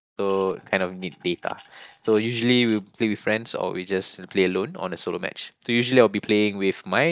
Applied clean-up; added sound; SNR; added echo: neural mask model DeepFilterNet 3.